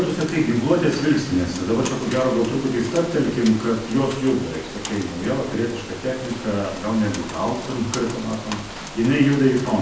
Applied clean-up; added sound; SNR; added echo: none; Rain; 13 dB; reverberation time 0.9 s.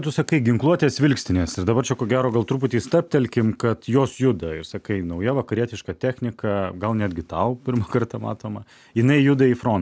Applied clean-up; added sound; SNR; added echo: none; none; none; none.